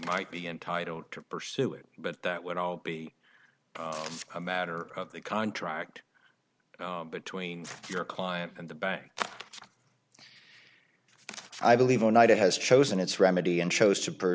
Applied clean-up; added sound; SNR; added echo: none; none; none; none.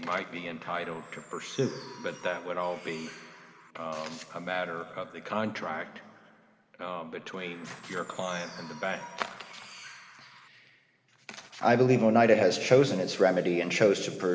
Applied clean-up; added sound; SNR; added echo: none; Bird; 19 dB; reverberation time 2.5 s.